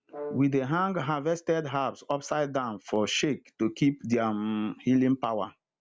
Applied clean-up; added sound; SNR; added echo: none; Brass instrument; 15 dB; none.